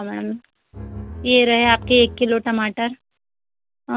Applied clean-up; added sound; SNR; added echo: none; Bowed string instrument; 14 dB; none.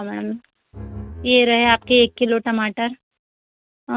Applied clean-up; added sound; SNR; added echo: neural mask model RNNoise.